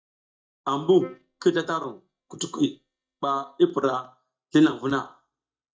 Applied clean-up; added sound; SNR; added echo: neural mask model DeepFilterNet 3.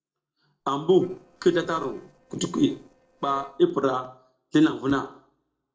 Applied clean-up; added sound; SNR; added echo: neural separator model SepFormer DNS4.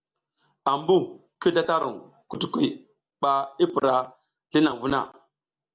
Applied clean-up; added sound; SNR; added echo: none; none; none; none.